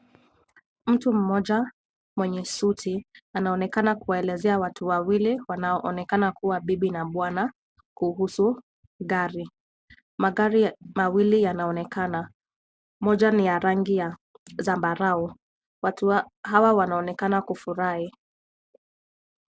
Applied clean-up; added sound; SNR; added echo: none; none; none; none.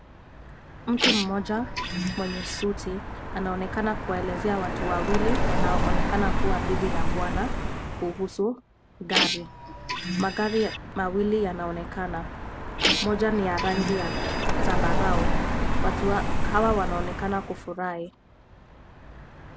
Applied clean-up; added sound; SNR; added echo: none; Car passing by + Printer; -3 dB; none.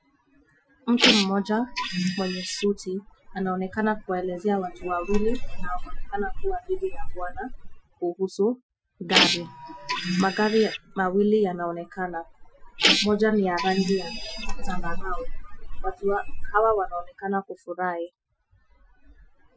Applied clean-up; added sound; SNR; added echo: classical method Wiener filter.